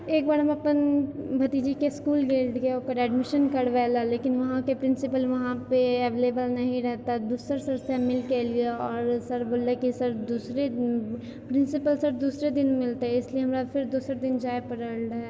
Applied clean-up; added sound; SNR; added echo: none; none; none; none.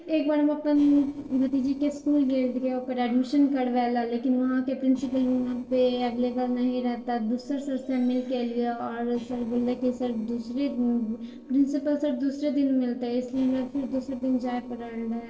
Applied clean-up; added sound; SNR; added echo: neural separator model SepFormer DNS4.